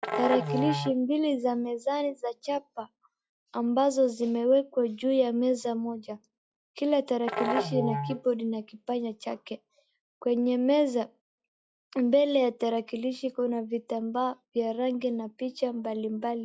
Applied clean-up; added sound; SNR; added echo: classical method log-MMSE.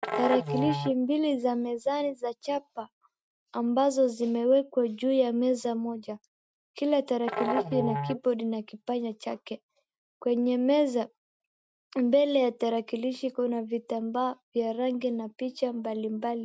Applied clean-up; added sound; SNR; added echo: neural mask model RNNoise.